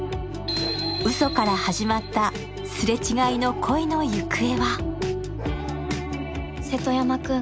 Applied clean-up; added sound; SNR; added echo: none; Bark; 18 dB; none.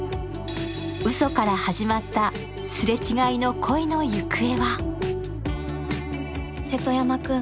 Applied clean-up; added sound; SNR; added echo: none; none; none; none.